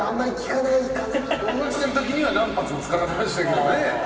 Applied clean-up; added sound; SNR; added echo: none; Crash cymbal; 16 dB; reverberation time 2.5 s.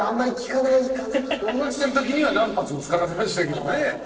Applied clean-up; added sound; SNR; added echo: neural separator model SepFormer DNS4.